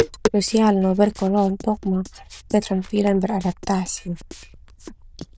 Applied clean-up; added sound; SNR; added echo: neural diffusion model UNIVERSE++.